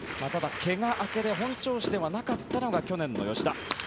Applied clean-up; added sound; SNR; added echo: none; none; none; none.